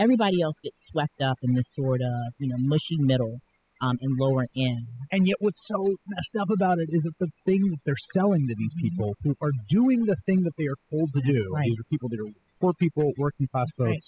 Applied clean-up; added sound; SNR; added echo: classical method spectral subtraction.